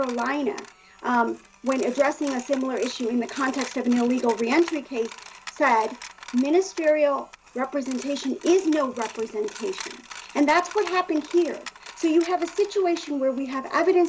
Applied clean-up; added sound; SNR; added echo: none; Coin (dropping); 18 dB; none.